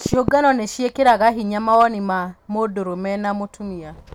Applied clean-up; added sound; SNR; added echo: none; none; none; none.